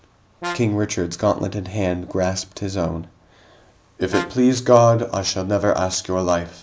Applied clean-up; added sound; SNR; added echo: none; Brass instrument; 14 dB; none.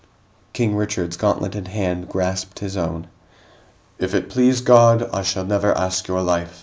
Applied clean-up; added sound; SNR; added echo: none; none; none; none.